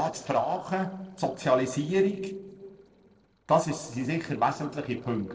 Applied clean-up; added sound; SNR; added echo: neural separator model SepFormer DNS4.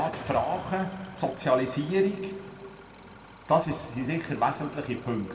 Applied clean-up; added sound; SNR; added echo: none; Idling / Engine starting; 17 dB; reverberation time 1.8 s.